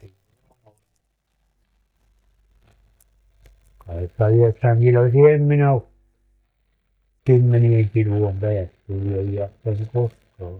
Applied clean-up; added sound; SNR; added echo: neural mask model DeepFilterNet 3.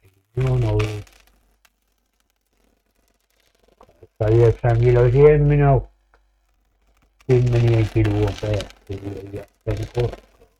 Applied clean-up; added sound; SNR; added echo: neural mask model RNNoise.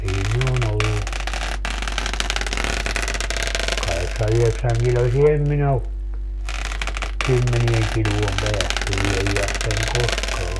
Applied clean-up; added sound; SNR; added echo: none; Squeak; 7 dB; none.